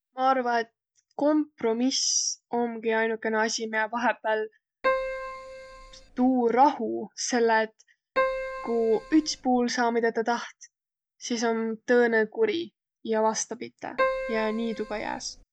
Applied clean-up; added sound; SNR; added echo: none; Keyboard (musical); 5 dB; none.